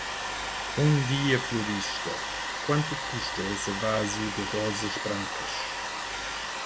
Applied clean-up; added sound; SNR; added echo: none; Domestic sounds, home sounds; 3 dB; none.